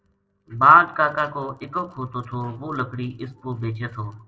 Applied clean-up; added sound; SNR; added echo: neural separator model SepFormer DNS4.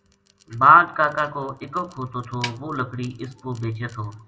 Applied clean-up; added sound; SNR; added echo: none; Snare drum; 14 dB; reverberation time 1.0 s.